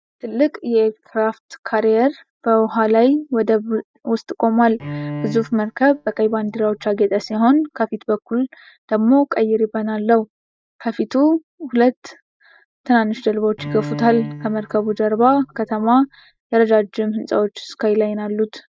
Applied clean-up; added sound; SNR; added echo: neural mask model DeepFilterNet 3.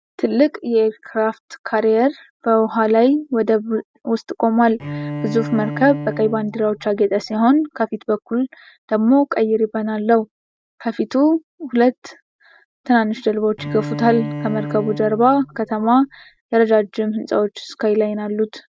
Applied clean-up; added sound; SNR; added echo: none; Bowed string instrument; 10 dB; none.